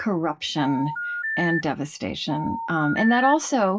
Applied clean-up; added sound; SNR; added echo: classical method WPE with log-MMSE.